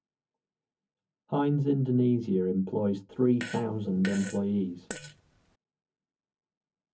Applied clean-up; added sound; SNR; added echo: none; Fart; 14 dB; reverberation time 0.3 s.